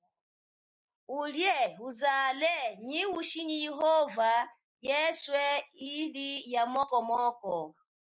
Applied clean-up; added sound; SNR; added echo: neural mask model Resemble Enhance denoiser.